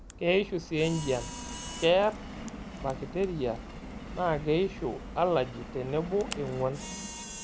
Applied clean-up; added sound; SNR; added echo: none; Subway, metro, underground + Camera; 10 dB; none.